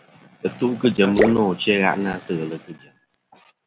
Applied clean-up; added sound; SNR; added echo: none; Drip / Splash, splatter; 6 dB; none.